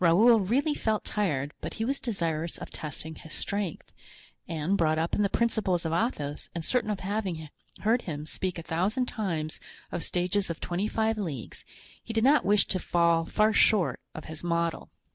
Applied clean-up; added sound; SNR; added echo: none; none; none; none.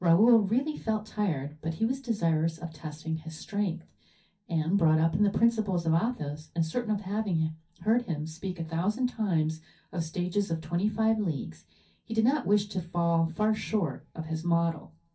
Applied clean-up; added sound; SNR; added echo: none; none; none; reverberation time 0.3 s.